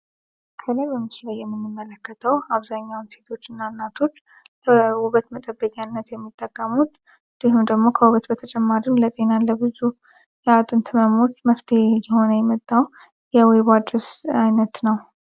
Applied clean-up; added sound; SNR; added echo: none; none; none; none.